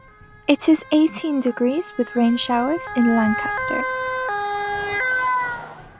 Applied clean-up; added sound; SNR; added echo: none; Motor vehicle (road) / Siren; 5 dB; none.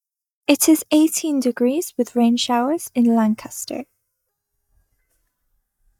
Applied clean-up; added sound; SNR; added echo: neural mask model DeepFilterNet 3.